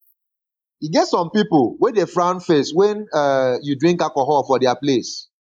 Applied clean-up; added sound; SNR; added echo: neural mask model Resemble Enhance denoiser.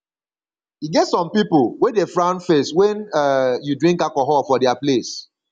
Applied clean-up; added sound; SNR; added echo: none; none; none; none.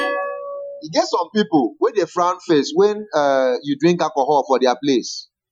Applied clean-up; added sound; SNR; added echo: classical method Wiener filter.